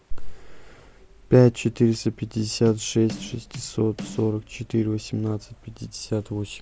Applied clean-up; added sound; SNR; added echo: none; Bass drum / Snare drum; 15 dB; none.